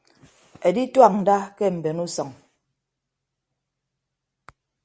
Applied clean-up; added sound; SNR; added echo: none; none; none; none.